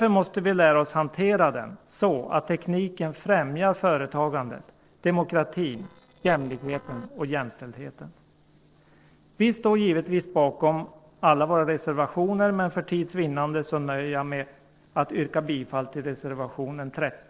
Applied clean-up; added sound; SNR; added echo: neural separator model SepFormer DNS4.